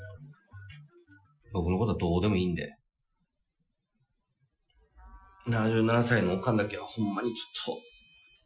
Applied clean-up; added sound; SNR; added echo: classical method Wiener filter.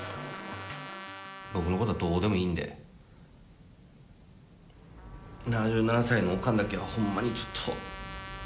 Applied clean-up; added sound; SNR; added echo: none; Trumpet; 15 dB; none.